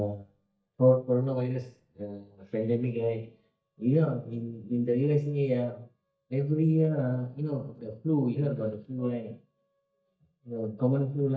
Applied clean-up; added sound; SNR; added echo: neural mask model DeepFilterNet 3.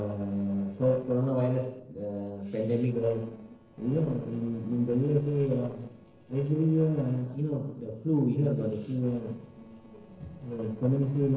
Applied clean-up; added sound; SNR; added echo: neural separator model SepFormer DNS4.